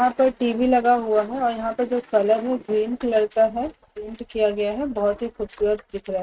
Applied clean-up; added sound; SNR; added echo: neural mask model RNNoise.